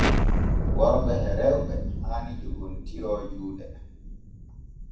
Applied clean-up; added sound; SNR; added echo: none; Explosion; -4 dB; reverberation time 0.7 s.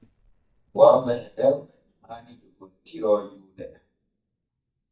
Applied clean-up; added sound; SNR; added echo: neural mask model DeepFilterNet 3.